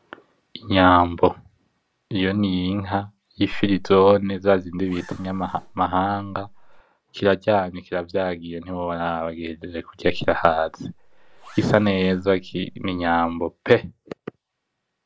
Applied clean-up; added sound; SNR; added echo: none; Zipper (clothing); 16 dB; none.